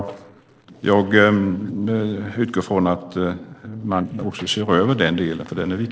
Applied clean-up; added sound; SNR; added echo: neural separator model SepFormer DNS4.